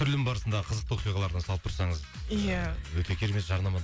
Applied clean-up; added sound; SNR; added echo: none; none; none; none.